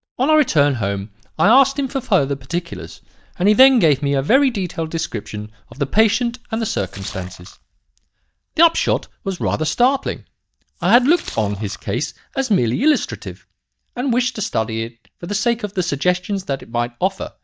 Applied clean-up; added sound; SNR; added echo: neural mask model DeepFilterNet 3.